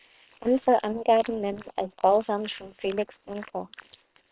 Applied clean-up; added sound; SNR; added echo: neural separator model SepFormer WHAM!.